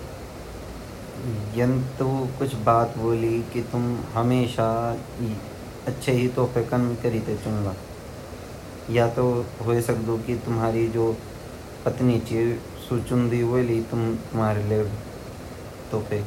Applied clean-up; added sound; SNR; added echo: none; none; none; none.